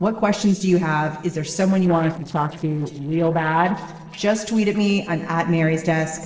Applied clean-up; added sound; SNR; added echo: neural separator model SepFormer DNS4.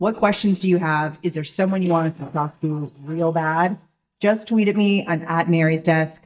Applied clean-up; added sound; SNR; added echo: neural mask model DeepFilterNet 3.